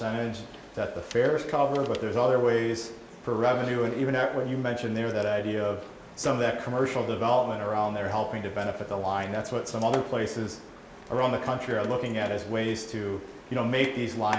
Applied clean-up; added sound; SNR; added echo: none; none; none; none.